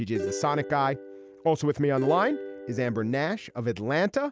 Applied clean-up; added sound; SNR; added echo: none; Plucked string instrument; 10 dB; none.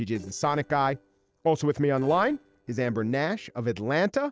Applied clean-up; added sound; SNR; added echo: neural separator model SepFormer DNS4.